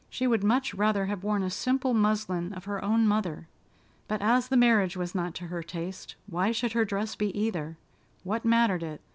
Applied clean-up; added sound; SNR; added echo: none; none; none; none.